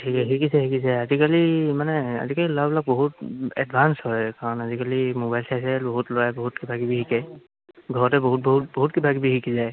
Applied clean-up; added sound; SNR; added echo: none; none; none; none.